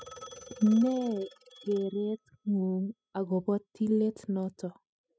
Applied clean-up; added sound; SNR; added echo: classical method spectral subtraction.